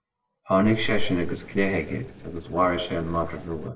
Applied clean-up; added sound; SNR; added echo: neural separator model SepFormer DNS4.